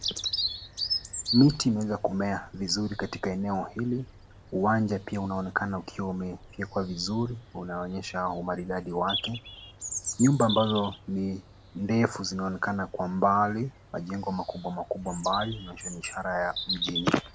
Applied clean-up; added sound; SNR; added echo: none; Bird vocalization, bird call, bird song; 10 dB; none.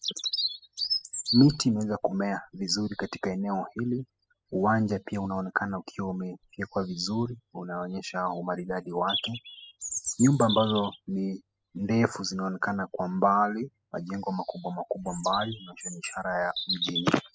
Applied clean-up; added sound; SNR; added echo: classical method spectral subtraction.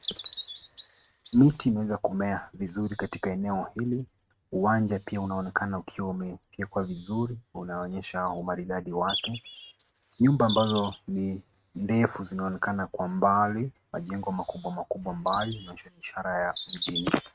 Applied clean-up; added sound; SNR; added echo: neural mask model RNNoise.